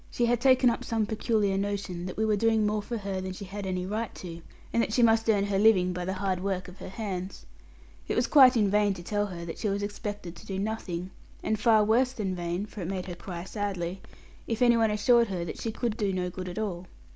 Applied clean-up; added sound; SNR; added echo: none; none; none; none.